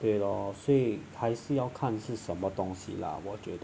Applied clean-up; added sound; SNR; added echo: none; none; none; none.